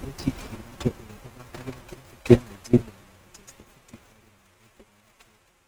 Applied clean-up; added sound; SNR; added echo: neural mask model RNNoise.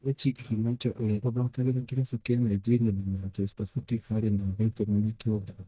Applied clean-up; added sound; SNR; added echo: neural mask model DeepFilterNet 3.